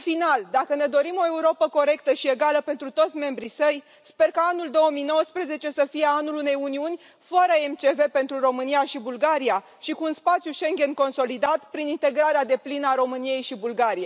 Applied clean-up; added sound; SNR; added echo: none; none; none; none.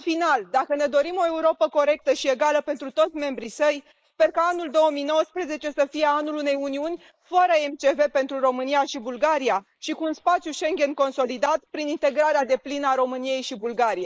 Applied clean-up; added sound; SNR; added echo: neural mask model Resemble Enhance denoiser.